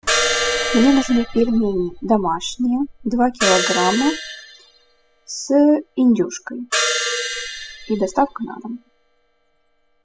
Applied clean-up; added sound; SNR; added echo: classical method spectral subtraction.